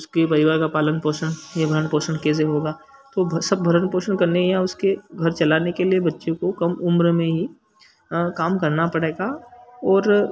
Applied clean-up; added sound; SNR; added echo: none; none; none; none.